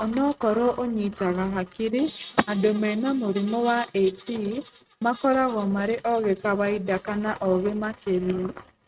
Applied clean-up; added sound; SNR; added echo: neural mask model RNNoise.